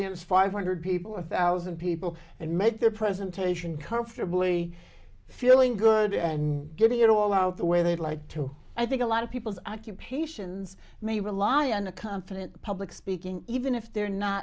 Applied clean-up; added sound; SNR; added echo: none; none; none; none.